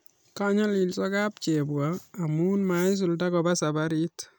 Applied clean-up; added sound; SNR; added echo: none; none; none; none.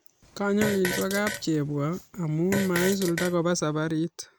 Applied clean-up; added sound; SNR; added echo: none; Fart; 8 dB; none.